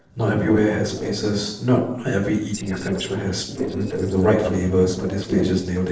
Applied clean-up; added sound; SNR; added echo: neural separator model SepFormer DNS4.